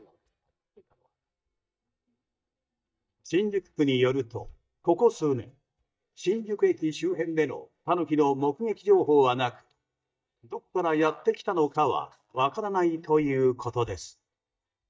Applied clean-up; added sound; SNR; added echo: neural mask model DeepFilterNet 3.